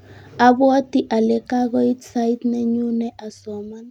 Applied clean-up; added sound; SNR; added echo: none; none; none; none.